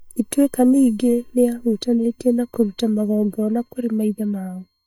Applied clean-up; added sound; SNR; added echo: neural mask model DeepFilterNet 3.